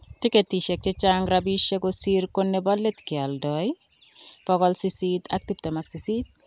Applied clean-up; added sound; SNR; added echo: none; none; none; none.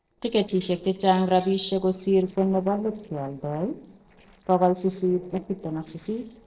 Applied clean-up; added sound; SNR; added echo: neural separator model SepFormer DNS4.